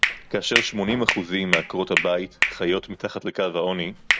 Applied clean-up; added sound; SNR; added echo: none; Hands; 1 dB; none.